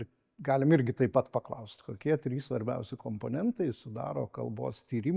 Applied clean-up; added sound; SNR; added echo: none; none; none; none.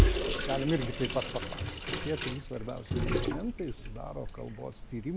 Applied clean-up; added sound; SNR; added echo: none; Sink (filling or washing) / Water tap, faucet; -4 dB; none.